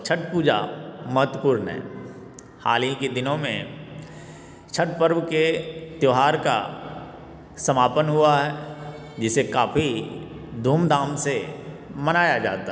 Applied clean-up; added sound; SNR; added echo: none; none; none; none.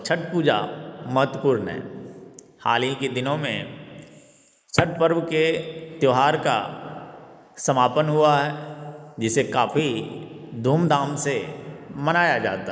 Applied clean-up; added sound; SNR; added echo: neural mask model Resemble Enhance denoiser.